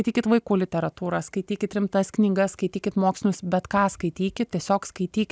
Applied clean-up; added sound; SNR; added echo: none; none; none; none.